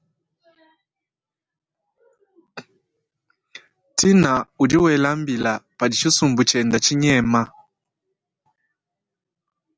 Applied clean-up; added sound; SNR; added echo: none; none; none; none.